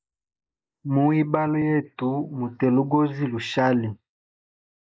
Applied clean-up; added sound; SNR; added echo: neural mask model Resemble Enhance denoiser.